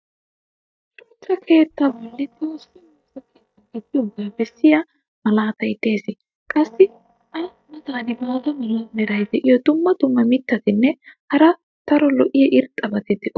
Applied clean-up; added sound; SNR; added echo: neural mask model DeepFilterNet 3.